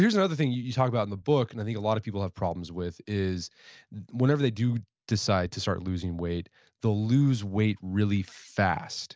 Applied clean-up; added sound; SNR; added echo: none; none; none; none.